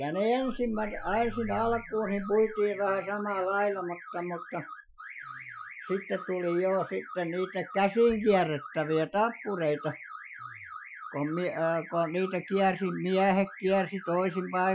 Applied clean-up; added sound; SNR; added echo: classical method Wiener filter.